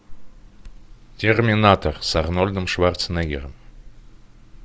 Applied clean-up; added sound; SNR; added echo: none; none; none; none.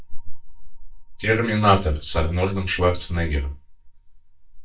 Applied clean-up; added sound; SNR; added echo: neural mask model DeepFilterNet 3.